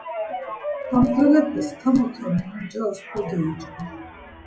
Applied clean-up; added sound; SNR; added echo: classical method WPE with log-MMSE.